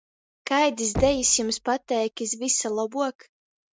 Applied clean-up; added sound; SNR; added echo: none; Knock; 13 dB; none.